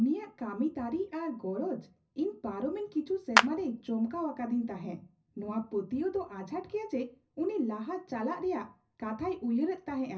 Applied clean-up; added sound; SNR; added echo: none; Clapping; -3 dB; reverberation time 0.4 s.